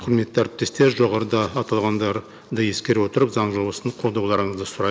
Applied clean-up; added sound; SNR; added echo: none; none; none; none.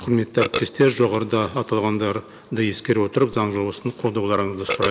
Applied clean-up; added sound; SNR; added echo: neural mask model Resemble Enhance denoiser.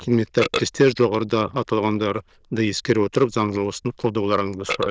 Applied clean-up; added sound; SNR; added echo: neural diffusion model UNIVERSE++.